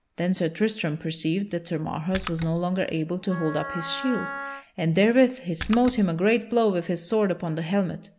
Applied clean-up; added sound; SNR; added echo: none; Wind instrument, woodwind instrument + Splash, splatter; 10 dB; none.